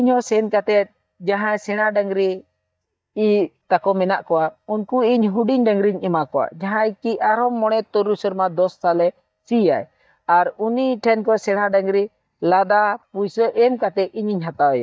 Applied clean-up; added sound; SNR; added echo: neural mask model DeepFilterNet 3.